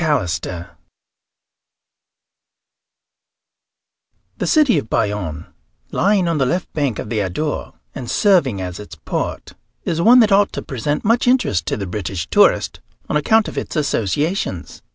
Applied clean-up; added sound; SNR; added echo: none; none; none; none.